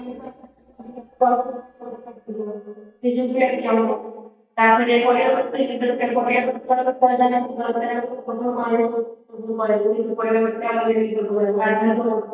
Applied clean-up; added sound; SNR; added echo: neural mask model DeepFilterNet 3.